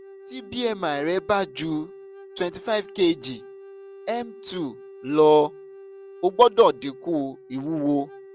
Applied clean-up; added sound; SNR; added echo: none; Wind instrument, woodwind instrument; 19 dB; none.